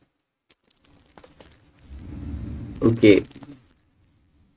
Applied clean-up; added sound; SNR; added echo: neural mask model RNNoise.